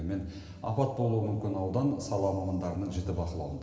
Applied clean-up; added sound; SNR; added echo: none; none; none; reverberation time 2.3 s.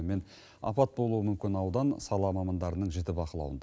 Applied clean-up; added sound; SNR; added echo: none; none; none; none.